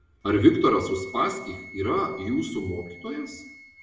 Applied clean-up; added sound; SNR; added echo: none; Wind instrument, woodwind instrument; 19 dB; reverberation time 0.7 s.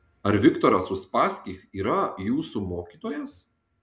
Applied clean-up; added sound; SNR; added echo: none; none; none; none.